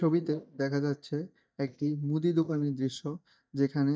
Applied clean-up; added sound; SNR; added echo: neural mask model DeepFilterNet 3.